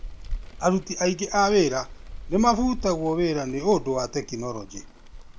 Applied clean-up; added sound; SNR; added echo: none; Rain; 12 dB; none.